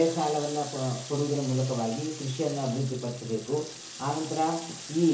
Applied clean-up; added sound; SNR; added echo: none; Water tap, faucet; 13 dB; reverberation time 0.7 s.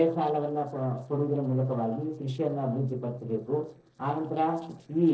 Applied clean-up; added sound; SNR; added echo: neural separator model SepFormer DNS4.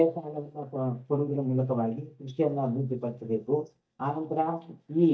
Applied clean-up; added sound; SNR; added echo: neural mask model DeepFilterNet 3.